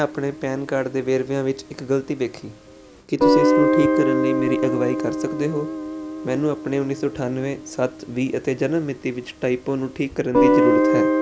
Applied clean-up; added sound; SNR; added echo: none; Guitar; -1 dB; none.